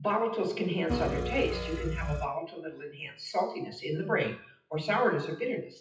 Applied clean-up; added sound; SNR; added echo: classical method WPE with log-MMSE.